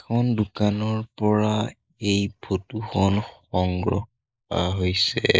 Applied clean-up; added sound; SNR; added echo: neural mask model Resemble Enhance denoiser.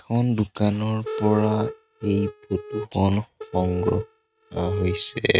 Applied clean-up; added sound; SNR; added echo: neural mask model RNNoise.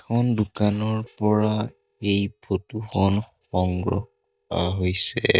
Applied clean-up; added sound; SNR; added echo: neural mask model DeepFilterNet 3.